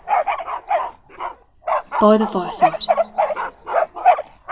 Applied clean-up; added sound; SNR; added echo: none; Bark; -3 dB; reverberation time 2.5 s.